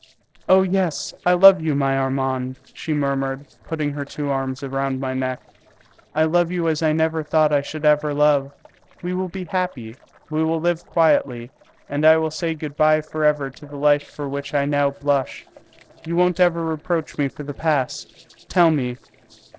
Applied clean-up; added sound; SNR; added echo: neural separator model SepFormer DNS4.